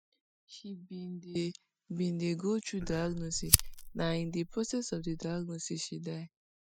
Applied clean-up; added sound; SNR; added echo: classical method spectral subtraction.